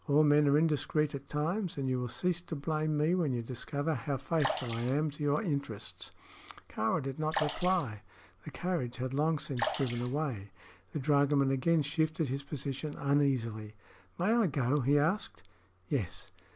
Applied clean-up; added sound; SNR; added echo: none; Sink (filling or washing) / Water / Splash, splatter; 4 dB; none.